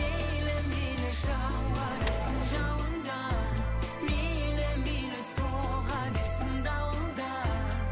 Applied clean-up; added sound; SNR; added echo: none; Microwave oven + Buzz; 9 dB; none.